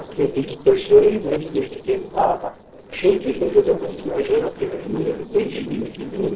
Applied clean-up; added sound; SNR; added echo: neural separator model SepFormer DNS4.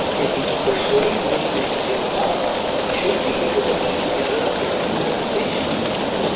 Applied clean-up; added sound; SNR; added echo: none; Rain; -5 dB; reverberation time 1.1 s.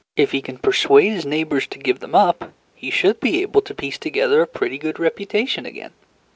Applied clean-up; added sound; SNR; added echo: none; none; none; none.